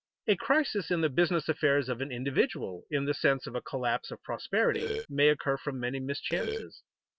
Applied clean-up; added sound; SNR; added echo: neural separator model SepFormer DNS4.